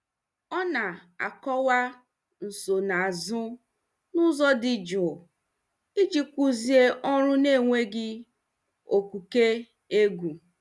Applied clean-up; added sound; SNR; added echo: none; none; none; none.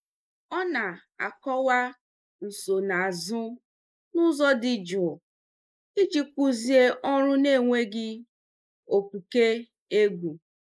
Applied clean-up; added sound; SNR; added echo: neural mask model Resemble Enhance denoiser.